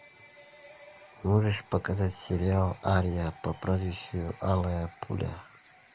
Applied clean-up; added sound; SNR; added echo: none; none; none; none.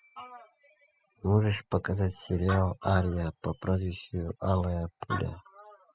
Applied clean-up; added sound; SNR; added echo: classical method spectral subtraction.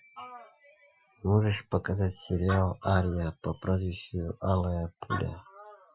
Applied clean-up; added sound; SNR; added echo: classical method Wiener filter.